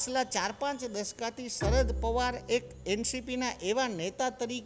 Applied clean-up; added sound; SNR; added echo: none; Bowed string instrument; 7 dB; none.